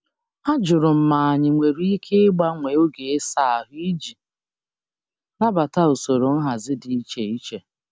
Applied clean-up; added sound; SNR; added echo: none; none; none; none.